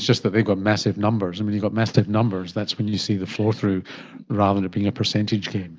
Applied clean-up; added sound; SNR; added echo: none; none; none; none.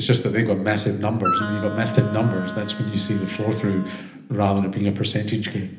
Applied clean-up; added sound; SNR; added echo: none; Wind instrument, woodwind instrument; 7 dB; reverberation time 0.8 s.